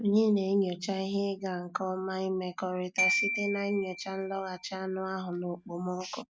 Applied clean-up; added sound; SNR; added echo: none; Glockenspiel; 5 dB; none.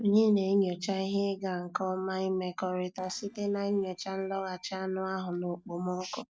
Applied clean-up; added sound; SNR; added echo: neural separator model SepFormer DNS4.